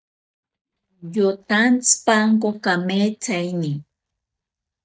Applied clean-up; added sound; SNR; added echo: neural mask model DeepFilterNet 3.